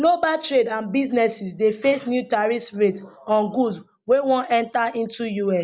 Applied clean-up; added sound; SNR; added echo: none; none; none; none.